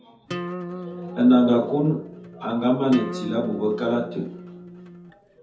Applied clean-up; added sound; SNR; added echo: none; Acoustic guitar; 12 dB; reverberation time 0.5 s.